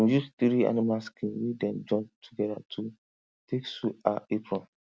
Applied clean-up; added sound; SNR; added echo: none; none; none; none.